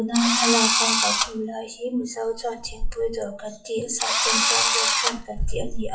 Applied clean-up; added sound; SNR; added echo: classical method WPE with log-MMSE.